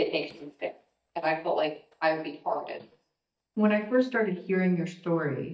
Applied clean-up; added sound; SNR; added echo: neural mask model DeepFilterNet 3.